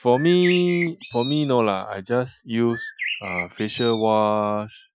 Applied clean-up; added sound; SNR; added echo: classical method Wiener filter.